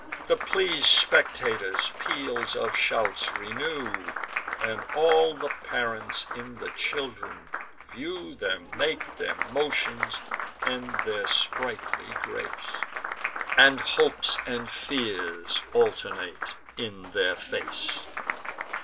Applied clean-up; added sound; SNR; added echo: none; Applause; 6 dB; none.